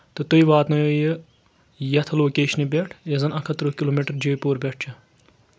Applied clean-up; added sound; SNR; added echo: none; none; none; none.